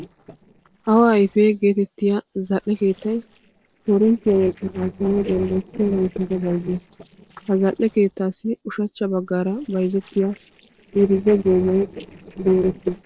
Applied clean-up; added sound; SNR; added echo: neural separator model SepFormer DNS4.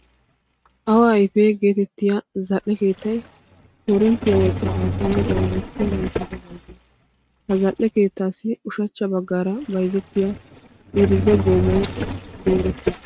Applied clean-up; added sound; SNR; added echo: neural mask model RNNoise.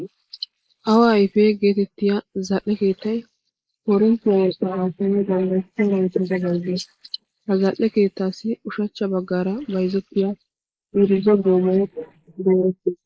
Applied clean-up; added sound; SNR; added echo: neural mask model Resemble Enhance denoiser.